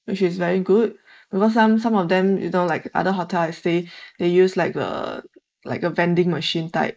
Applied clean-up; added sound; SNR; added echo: neural mask model Resemble Enhance denoiser.